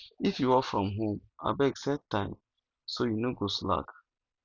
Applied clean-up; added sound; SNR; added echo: none; none; none; none.